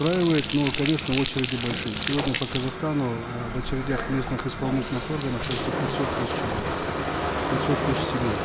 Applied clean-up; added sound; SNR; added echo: none; Bathtub (filling or washing); 2 dB; none.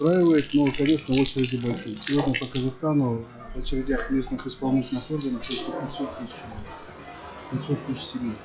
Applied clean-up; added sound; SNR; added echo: classical method log-MMSE.